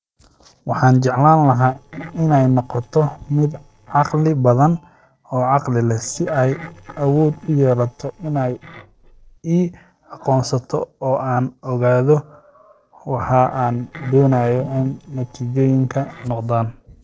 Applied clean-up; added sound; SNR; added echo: neural separator model SepFormer DNS4.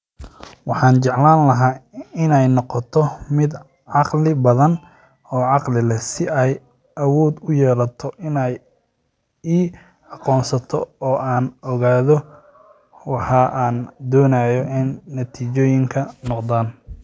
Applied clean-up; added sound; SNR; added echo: none; none; none; none.